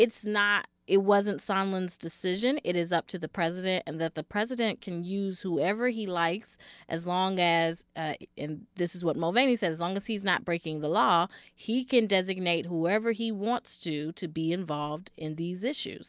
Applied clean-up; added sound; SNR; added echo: none; none; none; none.